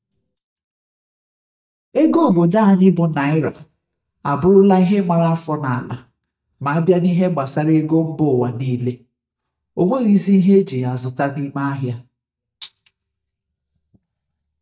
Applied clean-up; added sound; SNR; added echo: neural mask model DeepFilterNet 3.